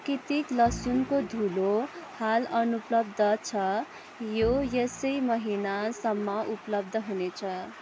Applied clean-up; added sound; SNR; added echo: none; Bowed string instrument; 14 dB; none.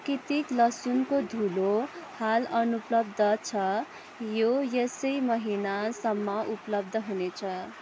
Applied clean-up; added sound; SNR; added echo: none; none; none; none.